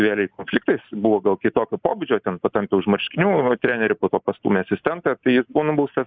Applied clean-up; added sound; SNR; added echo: neural mask model Resemble Enhance denoiser.